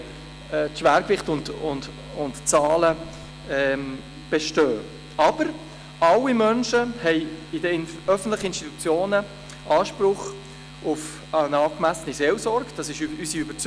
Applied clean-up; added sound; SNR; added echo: none; none; none; none.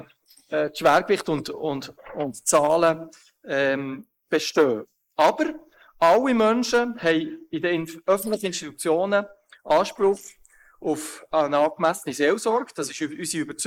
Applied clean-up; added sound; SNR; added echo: neural mask model Resemble Enhance denoiser.